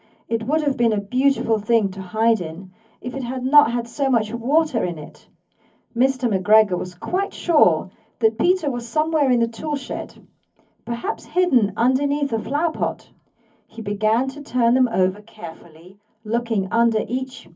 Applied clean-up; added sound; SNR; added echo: none; none; none; reverberation time 0.3 s.